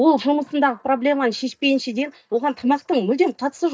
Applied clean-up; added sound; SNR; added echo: neural mask model DeepFilterNet 3.